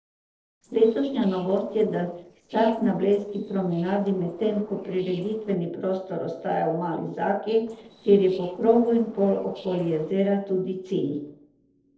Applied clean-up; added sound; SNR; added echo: neural separator model SepFormer DNS4.